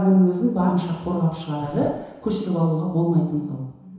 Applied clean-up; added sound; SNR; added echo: none; Telephone; 18 dB; reverberation time 1.0 s.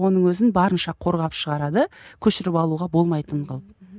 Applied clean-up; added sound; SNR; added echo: none; none; none; none.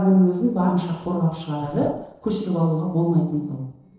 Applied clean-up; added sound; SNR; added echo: neural separator model SepFormer DNS4.